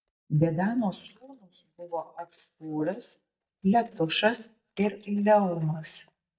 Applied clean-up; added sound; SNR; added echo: neural mask model DeepFilterNet 3.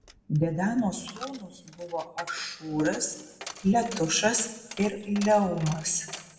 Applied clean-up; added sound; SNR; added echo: none; Coin (dropping); 16 dB; reverberation time 0.8 s.